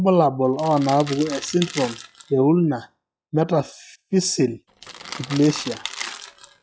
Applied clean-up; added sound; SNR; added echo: classical method log-MMSE.